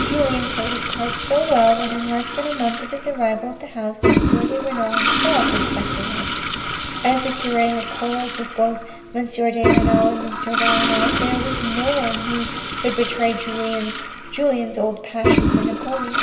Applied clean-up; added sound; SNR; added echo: none; Toilet flush; -1 dB; reverberation time 1.4 s.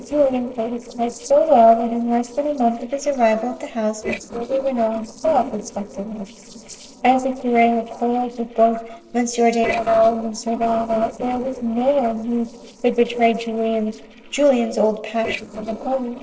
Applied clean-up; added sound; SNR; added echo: neural separator model SepFormer DNS4.